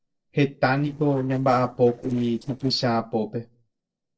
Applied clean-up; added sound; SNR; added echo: neural separator model SepFormer DNS4.